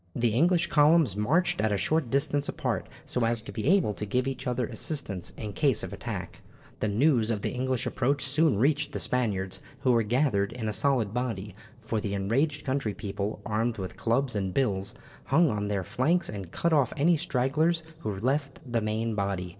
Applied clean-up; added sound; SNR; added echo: neural separator model SepFormer DNS4.